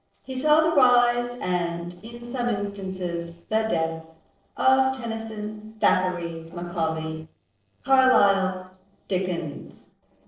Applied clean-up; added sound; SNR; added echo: neural separator model SepFormer DNS4.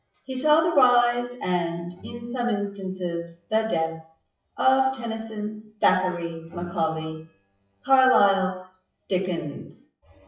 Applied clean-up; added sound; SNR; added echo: classical method WPE with log-MMSE.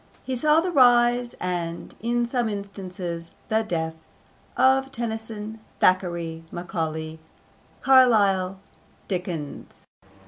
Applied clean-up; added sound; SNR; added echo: none; none; none; none.